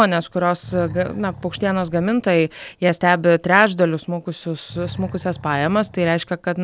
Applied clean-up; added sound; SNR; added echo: none; Animal; 17 dB; none.